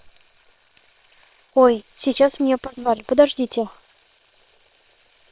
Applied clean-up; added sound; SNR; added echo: neural separator model SepFormer WHAM!.